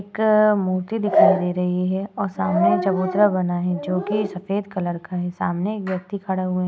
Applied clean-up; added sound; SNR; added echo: none; none; none; none.